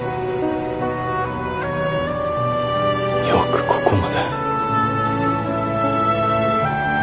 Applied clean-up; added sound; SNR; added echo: none; none; none; none.